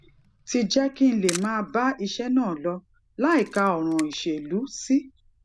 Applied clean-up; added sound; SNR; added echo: none; Camera; 17 dB; none.